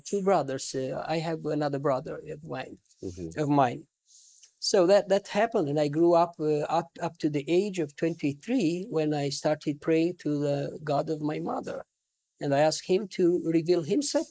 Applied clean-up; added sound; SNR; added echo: neural mask model Resemble Enhance denoiser.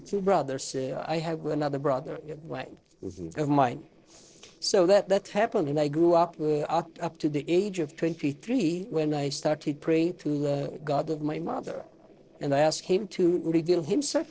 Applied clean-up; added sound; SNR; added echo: neural separator model SepFormer DNS4.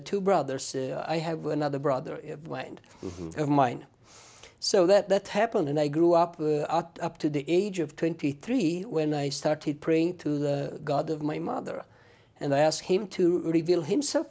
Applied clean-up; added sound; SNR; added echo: none; none; none; none.